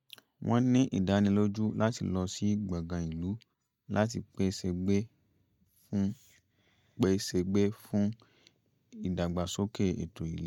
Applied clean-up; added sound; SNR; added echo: neural mask model DeepFilterNet 3.